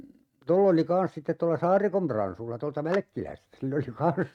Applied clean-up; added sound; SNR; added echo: neural mask model RNNoise.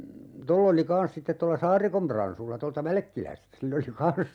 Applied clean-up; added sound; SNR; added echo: none; none; none; none.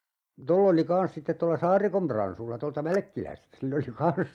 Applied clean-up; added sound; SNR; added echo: neural mask model Resemble Enhance denoiser.